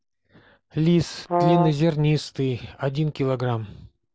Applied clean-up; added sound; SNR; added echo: none; Brass instrument; 0 dB; none.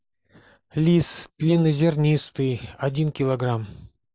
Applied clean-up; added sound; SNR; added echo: neural mask model Resemble Enhance denoiser.